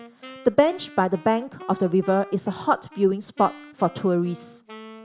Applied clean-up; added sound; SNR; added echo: none; Wind instrument, woodwind instrument; 20 dB; none.